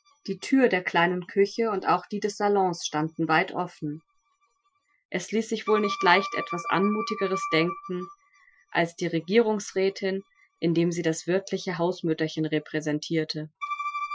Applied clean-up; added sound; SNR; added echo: classical method Wiener filter.